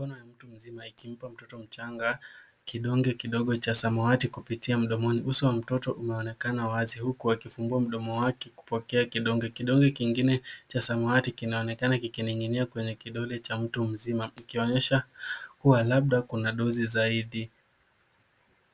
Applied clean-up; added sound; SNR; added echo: none; none; none; none.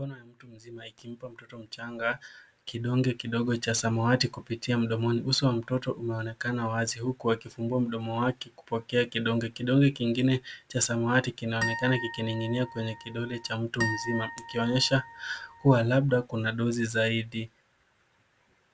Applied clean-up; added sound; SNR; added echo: none; Harp; 9 dB; none.